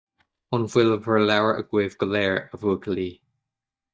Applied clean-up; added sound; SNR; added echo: neural mask model DeepFilterNet 3.